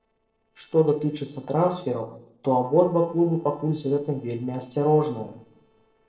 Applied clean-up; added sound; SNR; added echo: neural separator model SepFormer DNS4.